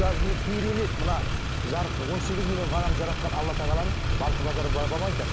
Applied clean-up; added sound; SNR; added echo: none; Motor vehicle (road); -5 dB; none.